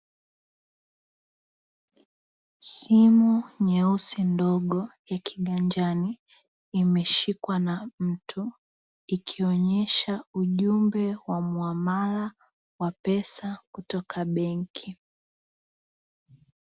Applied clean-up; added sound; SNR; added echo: none; none; none; none.